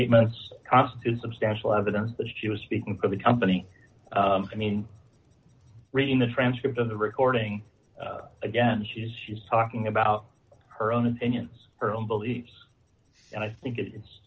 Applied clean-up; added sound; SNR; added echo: none; none; none; none.